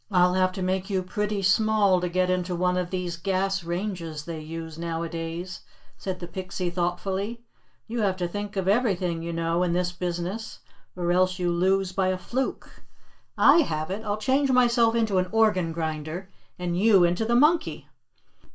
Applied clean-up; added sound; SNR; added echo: none; none; none; reverberation time 0.2 s.